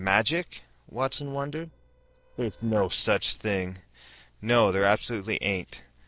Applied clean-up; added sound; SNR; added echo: neural separator model SepFormer DNS4.